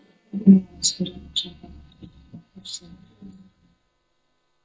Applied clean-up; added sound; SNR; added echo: neural mask model DeepFilterNet 3.